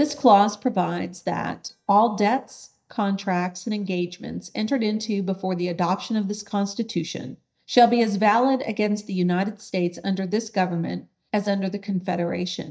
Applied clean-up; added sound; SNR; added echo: neural mask model DeepFilterNet 3.